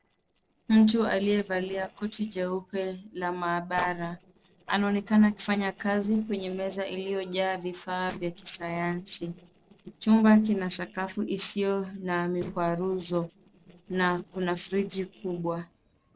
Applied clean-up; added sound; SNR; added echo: neural separator model SepFormer DNS4.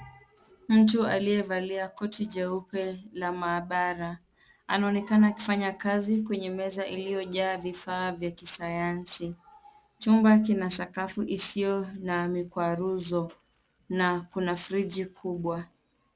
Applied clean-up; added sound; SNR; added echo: none; none; none; none.